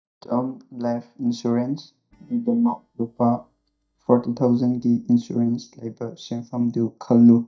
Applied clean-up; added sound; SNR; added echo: neural mask model DeepFilterNet 3.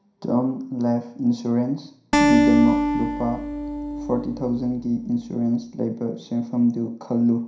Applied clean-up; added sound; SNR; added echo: none; Acoustic guitar; 0 dB; reverberation time 0.5 s.